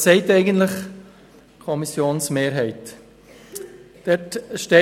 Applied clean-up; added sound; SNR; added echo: none; none; none; none.